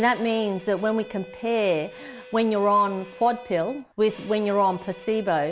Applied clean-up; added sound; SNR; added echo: none; Bowed string instrument; 20 dB; none.